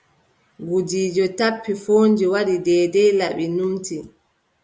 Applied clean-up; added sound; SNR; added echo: none; none; none; none.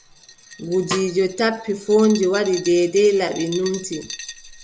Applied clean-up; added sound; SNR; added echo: none; Glass + Snare drum; 15 dB; none.